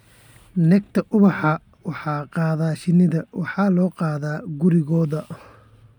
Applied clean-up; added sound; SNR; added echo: none; none; none; none.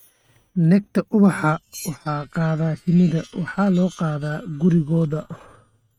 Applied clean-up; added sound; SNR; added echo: neural mask model RNNoise.